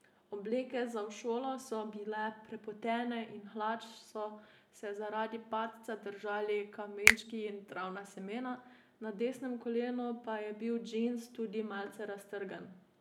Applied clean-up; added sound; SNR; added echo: none; Finger snapping; -4 dB; none.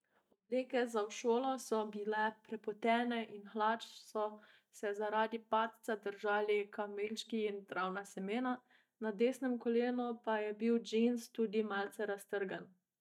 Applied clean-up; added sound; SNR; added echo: neural mask model DeepFilterNet 3.